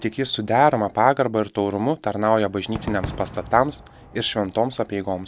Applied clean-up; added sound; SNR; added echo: none; Crowd / Cheering / Fireworks; 17 dB; none.